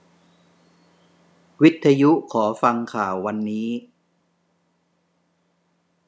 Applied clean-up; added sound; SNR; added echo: none; none; none; none.